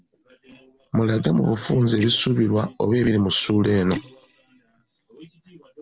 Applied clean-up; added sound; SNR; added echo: neural separator model SepFormer DNS4.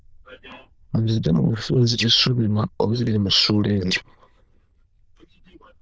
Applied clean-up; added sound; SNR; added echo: neural diffusion model UNIVERSE++.